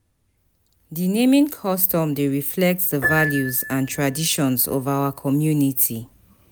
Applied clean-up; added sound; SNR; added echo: none; Piano; 12 dB; none.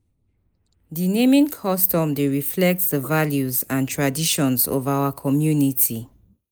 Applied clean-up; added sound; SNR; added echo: neural mask model Resemble Enhance denoiser.